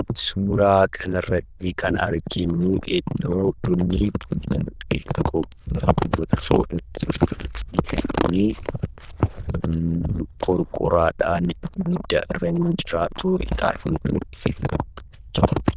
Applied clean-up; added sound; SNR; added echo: neural diffusion model UNIVERSE++.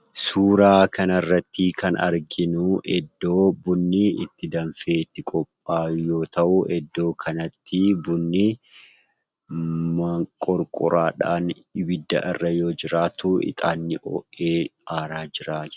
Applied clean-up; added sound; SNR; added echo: none; none; none; none.